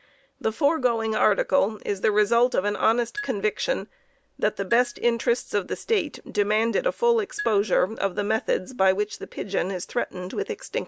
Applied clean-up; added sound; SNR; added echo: none; Marimba, xylophone; 17 dB; none.